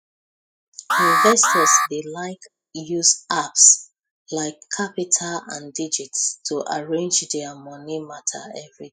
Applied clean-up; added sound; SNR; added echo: classical method spectral subtraction.